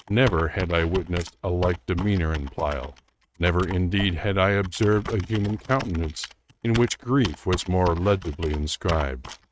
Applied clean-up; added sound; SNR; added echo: neural mask model RNNoise.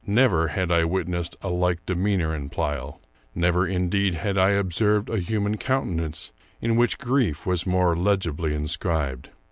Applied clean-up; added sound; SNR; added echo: none; none; none; none.